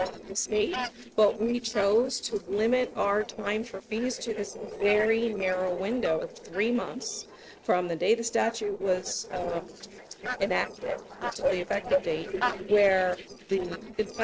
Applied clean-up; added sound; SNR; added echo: neural separator model SepFormer DNS4.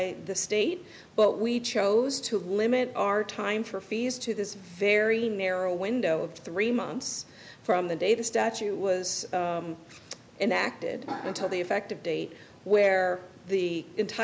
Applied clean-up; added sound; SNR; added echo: none; none; none; none.